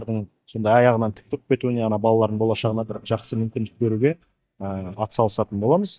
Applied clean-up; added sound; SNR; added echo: neural mask model DeepFilterNet 3.